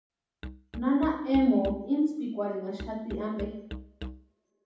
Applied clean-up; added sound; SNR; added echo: none; Musical instrument; 13 dB; reverberation time 0.9 s.